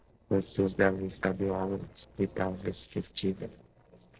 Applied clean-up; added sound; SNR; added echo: neural separator model SepFormer DNS4.